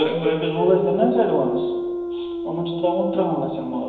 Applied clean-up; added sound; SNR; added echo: none; Dog; 3 dB; reverberation time 1.0 s.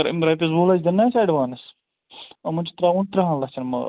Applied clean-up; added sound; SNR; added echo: none; none; none; none.